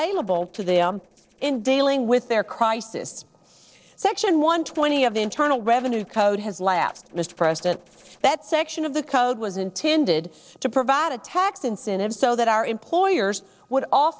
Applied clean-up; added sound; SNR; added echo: neural separator model SepFormer DNS4.